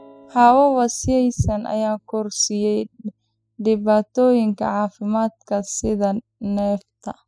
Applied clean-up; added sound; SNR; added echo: classical method spectral subtraction.